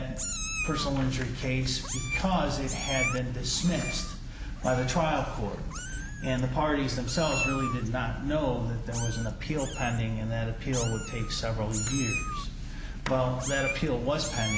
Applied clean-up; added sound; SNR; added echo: none; Meow; 9 dB; none.